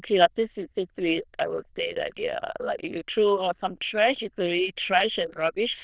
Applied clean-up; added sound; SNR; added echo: neural diffusion model UNIVERSE++.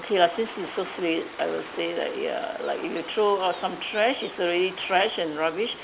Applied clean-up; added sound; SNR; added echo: none; Waves, surf; 15 dB; none.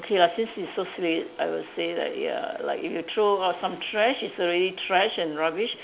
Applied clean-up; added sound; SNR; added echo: none; none; none; none.